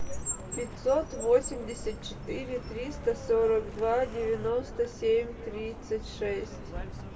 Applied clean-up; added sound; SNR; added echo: none; Car; 9 dB; reverberation time 1.5 s.